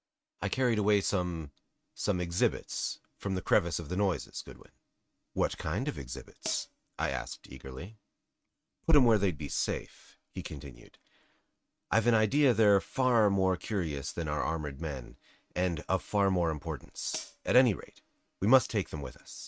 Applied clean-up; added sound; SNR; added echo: neural mask model RNNoise.